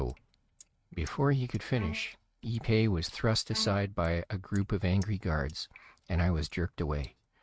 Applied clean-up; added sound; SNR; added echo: neural mask model RNNoise.